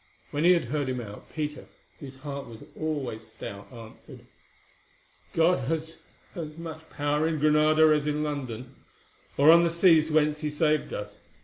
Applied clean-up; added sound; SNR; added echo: none; none; none; none.